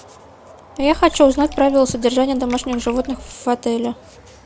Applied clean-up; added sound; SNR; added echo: none; Water / Liquid; 15 dB; none.